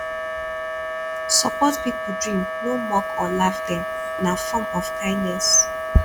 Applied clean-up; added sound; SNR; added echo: none; Wind instrument, woodwind instrument; 4 dB; none.